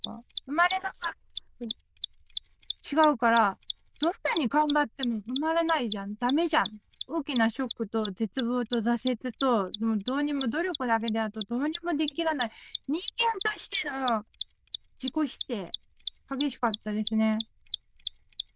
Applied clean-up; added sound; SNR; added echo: neural diffusion model UNIVERSE++.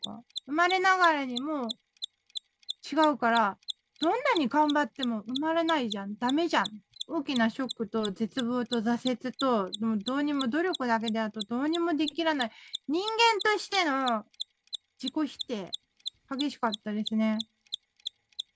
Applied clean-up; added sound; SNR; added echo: none; Mechanisms; 13 dB; none.